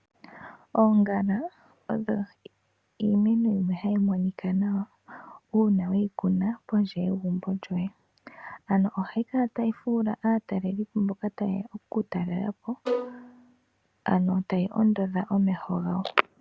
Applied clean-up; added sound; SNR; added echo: none; Bowed string instrument; 6 dB; none.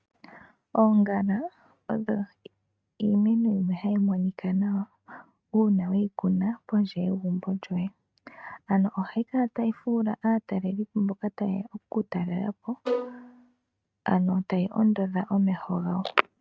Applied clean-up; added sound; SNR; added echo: neural mask model RNNoise.